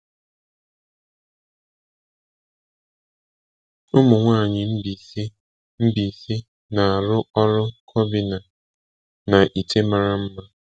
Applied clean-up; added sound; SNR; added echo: none; none; none; none.